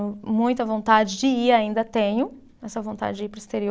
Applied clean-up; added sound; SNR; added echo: none; none; none; none.